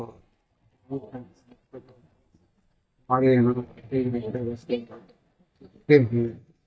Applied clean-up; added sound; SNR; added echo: neural mask model DeepFilterNet 3.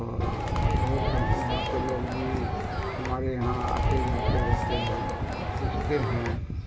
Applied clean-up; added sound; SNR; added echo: none; Crowd; -1 dB; reverberation time 0.8 s.